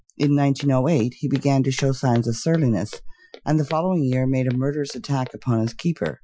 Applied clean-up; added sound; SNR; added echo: classical method Wiener filter.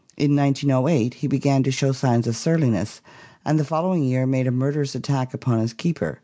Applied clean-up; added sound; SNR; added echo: none; none; none; none.